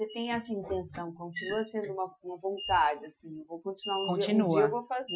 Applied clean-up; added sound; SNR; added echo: classical method Wiener filter.